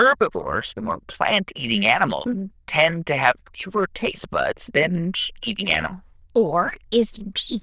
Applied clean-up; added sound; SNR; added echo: neural diffusion model UNIVERSE++.